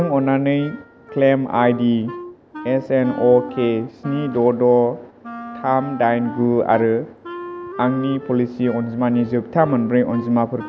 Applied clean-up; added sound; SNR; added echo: none; Wind instrument, woodwind instrument; 15 dB; none.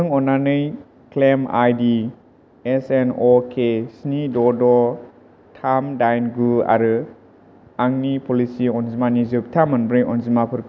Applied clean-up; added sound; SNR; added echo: none; none; none; none.